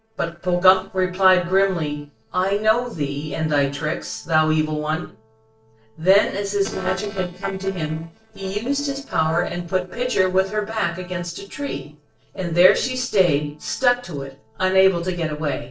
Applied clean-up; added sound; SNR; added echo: neural separator model SepFormer DNS4.